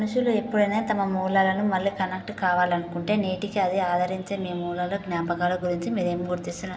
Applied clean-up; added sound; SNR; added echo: none; none; none; none.